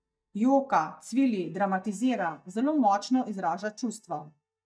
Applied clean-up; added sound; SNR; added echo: neural mask model DeepFilterNet 3.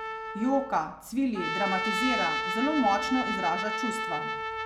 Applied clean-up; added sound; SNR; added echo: none; Trumpet; 2 dB; none.